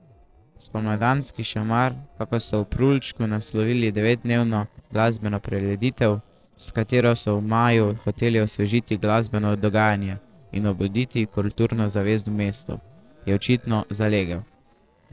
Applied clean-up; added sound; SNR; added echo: neural separator model SepFormer DNS4.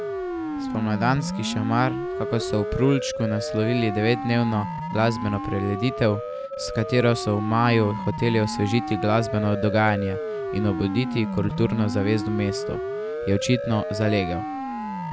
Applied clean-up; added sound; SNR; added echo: none; Siren; 5 dB; none.